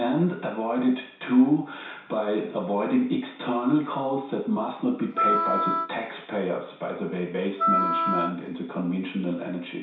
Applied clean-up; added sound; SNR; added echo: none; Wind instrument, woodwind instrument; 1 dB; reverberation time 0.6 s.